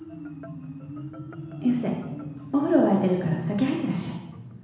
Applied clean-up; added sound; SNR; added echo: none; Marimba, xylophone; 12 dB; reverberation time 1.1 s.